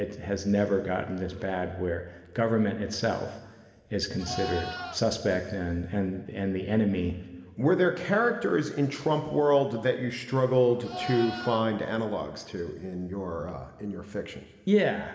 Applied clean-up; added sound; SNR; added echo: none; Livestock, farm animals, working animals; 11 dB; reverberation time 1.7 s.